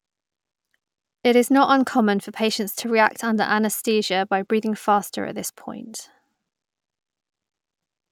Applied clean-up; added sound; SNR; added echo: none; none; none; none.